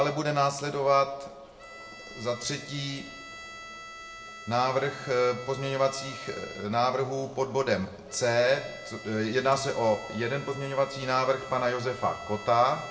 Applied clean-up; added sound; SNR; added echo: none; Bowed string instrument; 16 dB; reverberation time 0.5 s.